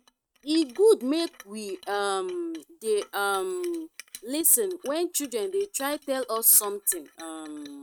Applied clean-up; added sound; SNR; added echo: neural mask model RNNoise.